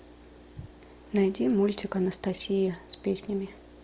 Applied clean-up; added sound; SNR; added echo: none; none; none; none.